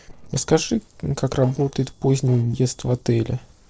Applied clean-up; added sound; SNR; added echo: neural separator model SepFormer DNS4.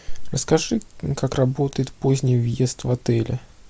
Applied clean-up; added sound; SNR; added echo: none; none; none; none.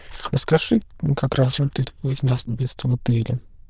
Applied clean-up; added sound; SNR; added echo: neural diffusion model UNIVERSE++.